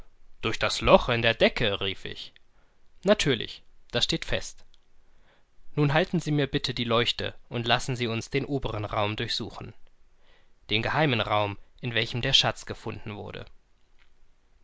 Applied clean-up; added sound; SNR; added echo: none; none; none; none.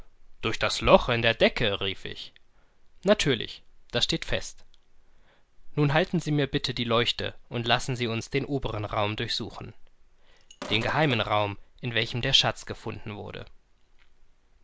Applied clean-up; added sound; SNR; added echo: none; Sink (filling or washing); 14 dB; none.